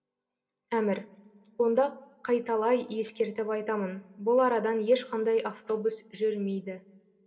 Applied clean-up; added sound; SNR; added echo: none; none; none; reverberation time 0.3 s.